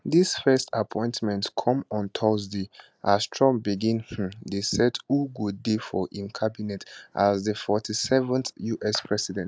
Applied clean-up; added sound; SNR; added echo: none; none; none; none.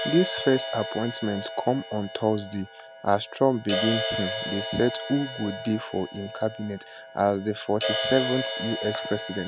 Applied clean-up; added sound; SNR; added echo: none; Crash cymbal; 5 dB; none.